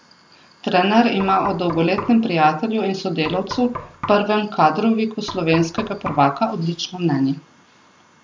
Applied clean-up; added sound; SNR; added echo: none; Knock; 15 dB; none.